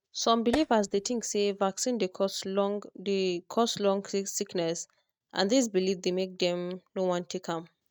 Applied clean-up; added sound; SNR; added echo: neural mask model RNNoise.